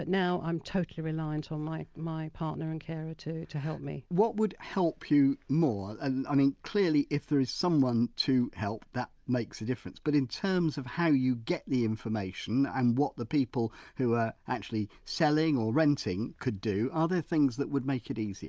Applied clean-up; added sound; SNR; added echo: none; none; none; none.